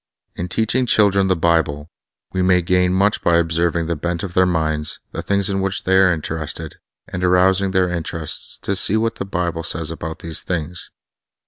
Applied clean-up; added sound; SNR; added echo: none; none; none; none.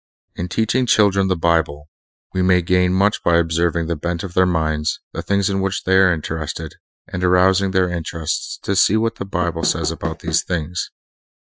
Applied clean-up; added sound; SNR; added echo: classical method Wiener filter.